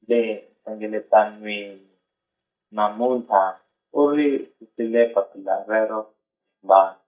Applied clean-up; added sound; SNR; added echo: neural mask model DeepFilterNet 3.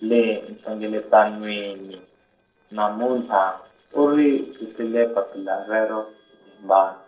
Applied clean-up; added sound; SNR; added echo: neural separator model SepFormer DNS4.